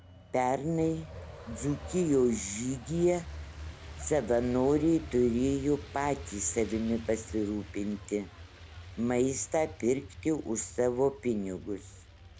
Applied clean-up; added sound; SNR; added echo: none; Truck; 14 dB; none.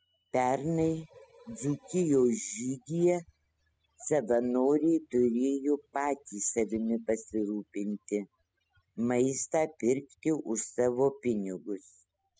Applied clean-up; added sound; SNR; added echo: classical method spectral subtraction.